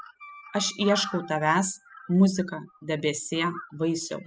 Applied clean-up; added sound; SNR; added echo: classical method spectral subtraction.